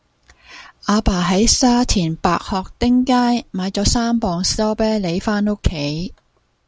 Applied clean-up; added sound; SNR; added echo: none; none; none; none.